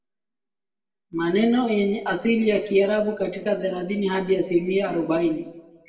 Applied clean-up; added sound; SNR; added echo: none; none; none; reverberation time 0.7 s.